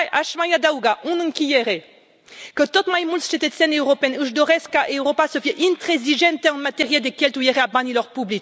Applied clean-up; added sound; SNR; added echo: none; none; none; none.